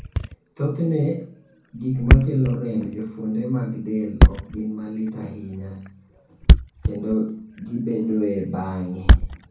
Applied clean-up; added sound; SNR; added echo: none; Thump, thud; -4 dB; reverberation time 0.6 s.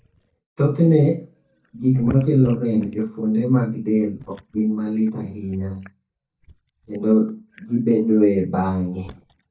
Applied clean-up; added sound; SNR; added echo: neural mask model DeepFilterNet 3.